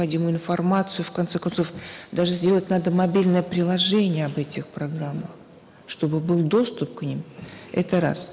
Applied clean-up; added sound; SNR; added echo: none; none; none; none.